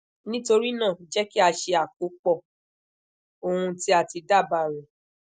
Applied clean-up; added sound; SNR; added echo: none; none; none; none.